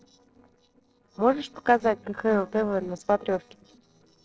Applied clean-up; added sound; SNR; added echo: neural separator model SepFormer DNS4.